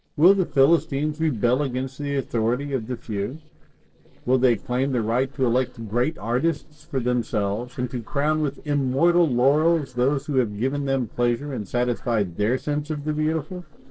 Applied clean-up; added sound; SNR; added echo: neural separator model SepFormer DNS4.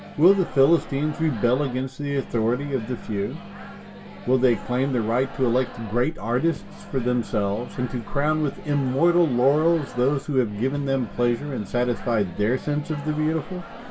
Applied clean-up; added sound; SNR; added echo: none; Microwave oven; 16 dB; reverberation time 0.2 s.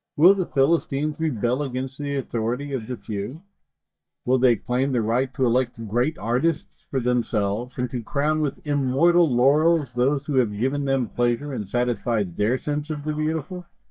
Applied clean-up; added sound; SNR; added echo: neural mask model DeepFilterNet 3.